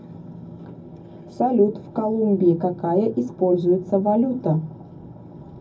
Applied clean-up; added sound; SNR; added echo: none; none; none; reverberation time 0.4 s.